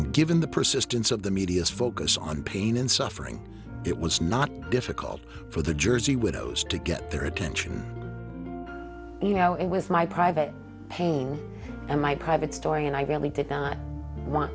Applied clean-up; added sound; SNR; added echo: none; none; none; none.